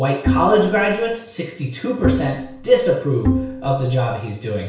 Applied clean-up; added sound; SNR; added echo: none; Bowed string instrument; 3 dB; reverberation time 0.5 s.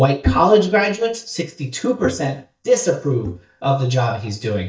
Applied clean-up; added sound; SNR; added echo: neural mask model DeepFilterNet 3.